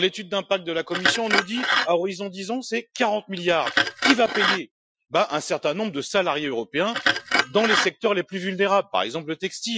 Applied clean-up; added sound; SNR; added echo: classical method Wiener filter.